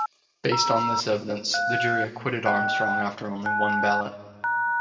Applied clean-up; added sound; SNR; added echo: none; Telephone; -1 dB; reverberation time 1.6 s.